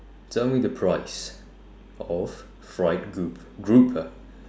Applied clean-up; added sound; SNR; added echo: none; none; none; none.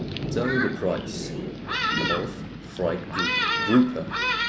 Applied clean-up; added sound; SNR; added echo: none; Thunderstorm; 0 dB; none.